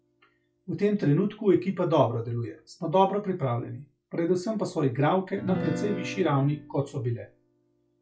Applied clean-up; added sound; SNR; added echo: classical method log-MMSE.